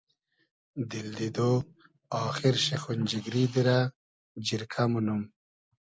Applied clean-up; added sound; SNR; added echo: none; none; none; none.